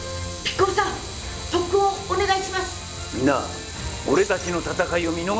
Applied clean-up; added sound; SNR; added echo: none; Shatter + Camera; 13 dB; none.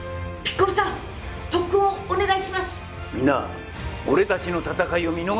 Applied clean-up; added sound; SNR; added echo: none; none; none; none.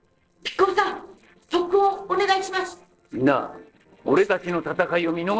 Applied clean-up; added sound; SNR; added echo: neural separator model SepFormer DNS4.